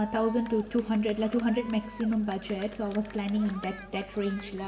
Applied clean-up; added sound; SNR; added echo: none; Cheering; 17 dB; reverberation time 2.3 s.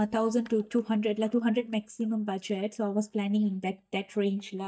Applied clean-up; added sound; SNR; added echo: neural mask model DeepFilterNet 3.